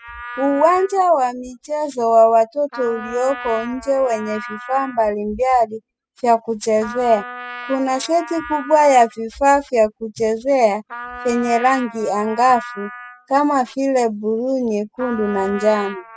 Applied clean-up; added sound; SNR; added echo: classical method spectral subtraction.